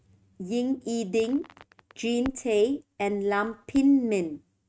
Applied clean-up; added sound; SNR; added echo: neural mask model RNNoise.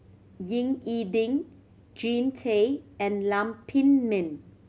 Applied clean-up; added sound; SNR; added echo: none; none; none; none.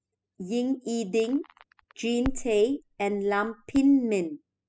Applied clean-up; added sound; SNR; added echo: classical method spectral subtraction.